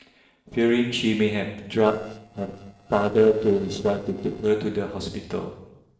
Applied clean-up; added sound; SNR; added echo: neural separator model SepFormer DNS4.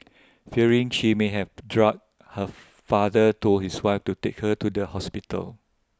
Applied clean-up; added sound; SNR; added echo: none; none; none; none.